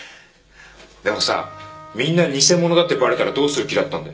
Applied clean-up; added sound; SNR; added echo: none; Wind instrument, woodwind instrument; 20 dB; reverberation time 0.2 s.